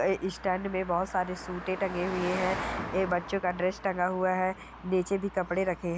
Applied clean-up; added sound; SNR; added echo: none; Car passing by; 10 dB; none.